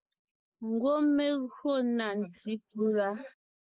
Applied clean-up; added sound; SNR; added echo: neural mask model Resemble Enhance denoiser.